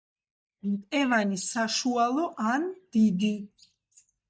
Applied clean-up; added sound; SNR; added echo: neural mask model DeepFilterNet 3.